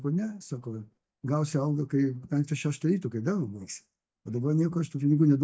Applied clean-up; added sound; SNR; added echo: neural mask model DeepFilterNet 3.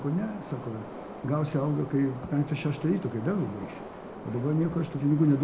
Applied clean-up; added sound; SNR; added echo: none; Subway, metro, underground; 13 dB; reverberation time 0.3 s.